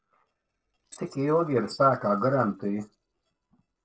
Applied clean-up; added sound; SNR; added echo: neural separator model SepFormer DNS4.